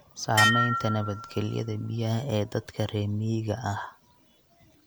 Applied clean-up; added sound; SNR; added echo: none; Dishes, pots, and pans; 1 dB; none.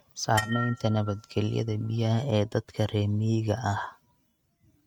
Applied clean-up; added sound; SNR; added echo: neural mask model RNNoise.